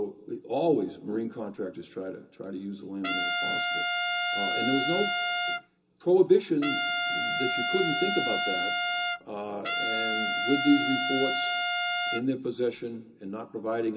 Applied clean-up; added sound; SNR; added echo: none; Trumpet; -1 dB; reverberation time 0.2 s.